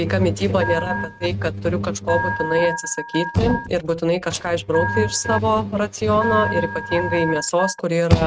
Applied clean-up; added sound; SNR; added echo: neural mask model RNNoise.